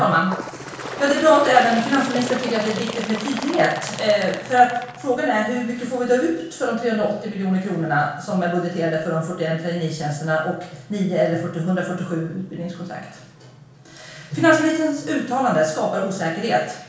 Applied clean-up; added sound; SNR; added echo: none; Bird; 15 dB; reverberation time 0.6 s.